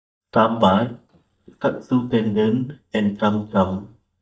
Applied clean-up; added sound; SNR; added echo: neural mask model DeepFilterNet 3.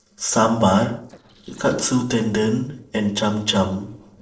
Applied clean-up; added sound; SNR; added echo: neural separator model SepFormer DNS4.